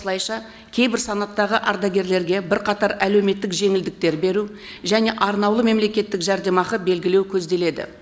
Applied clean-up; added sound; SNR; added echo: none; none; none; none.